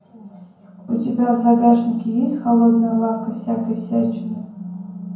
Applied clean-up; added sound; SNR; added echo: none; none; none; reverberation time 0.9 s.